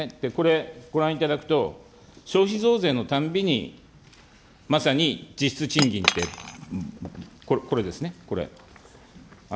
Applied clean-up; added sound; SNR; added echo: none; Cutlery, silverware / Chink, clink; 4 dB; none.